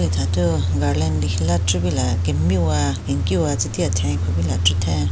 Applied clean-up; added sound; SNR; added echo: none; Idling / Engine starting / Accelerating, revving, vroom / Car; -3 dB; none.